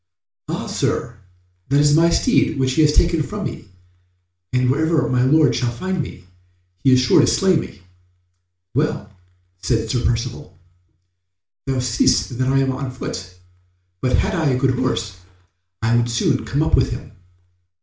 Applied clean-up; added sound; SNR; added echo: none; none; none; reverberation time 0.4 s.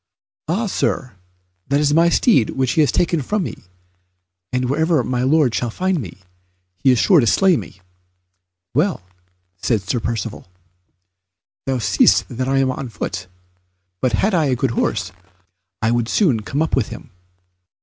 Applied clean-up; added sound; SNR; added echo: none; none; none; none.